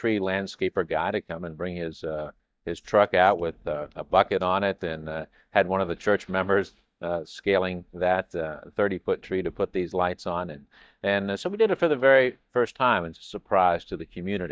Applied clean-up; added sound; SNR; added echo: neural mask model DeepFilterNet 3.